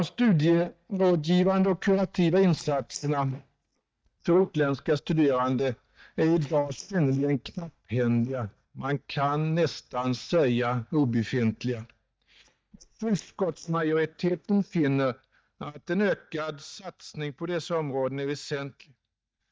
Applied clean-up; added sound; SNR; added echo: neural mask model DeepFilterNet 3.